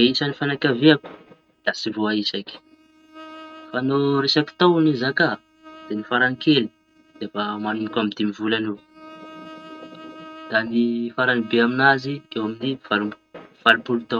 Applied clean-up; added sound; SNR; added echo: neural mask model RNNoise.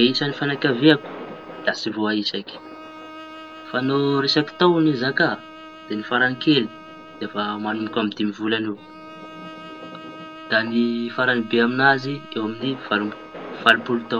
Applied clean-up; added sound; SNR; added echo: none; Thunder + Bowed string instrument; 16 dB; none.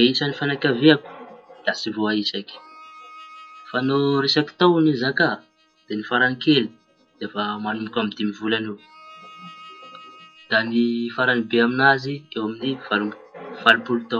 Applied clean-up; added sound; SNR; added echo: classical method log-MMSE.